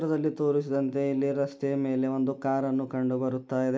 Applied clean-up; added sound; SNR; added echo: none; none; none; none.